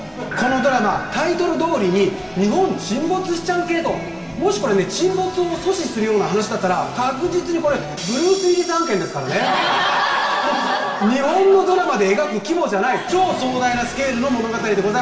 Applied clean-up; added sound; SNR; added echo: none; none; none; reverberation time 2.8 s.